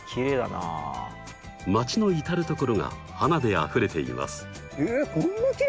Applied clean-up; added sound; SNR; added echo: none; none; none; none.